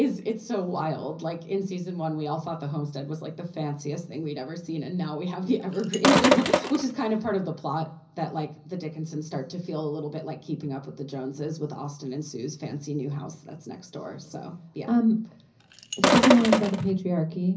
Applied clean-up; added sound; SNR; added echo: none; Sink (filling or washing); -4 dB; reverberation time 0.5 s.